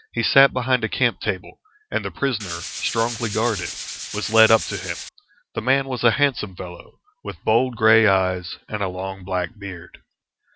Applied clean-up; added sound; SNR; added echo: none; Tools; 9 dB; none.